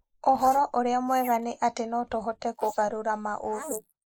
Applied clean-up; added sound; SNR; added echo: neural mask model Resemble Enhance denoiser.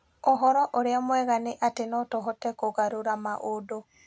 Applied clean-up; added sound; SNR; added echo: none; none; none; none.